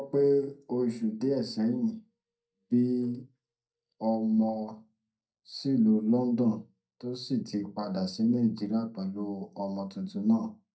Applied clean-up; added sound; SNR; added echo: neural mask model DeepFilterNet 3.